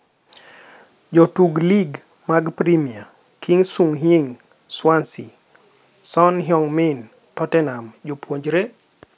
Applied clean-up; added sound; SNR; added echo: none; none; none; none.